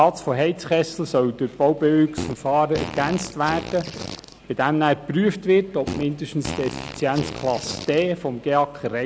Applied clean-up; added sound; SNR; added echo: none; Fart; 12 dB; none.